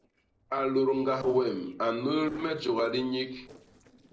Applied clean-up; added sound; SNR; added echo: neural separator model SepFormer DNS4.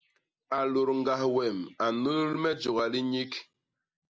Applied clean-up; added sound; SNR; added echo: none; none; none; none.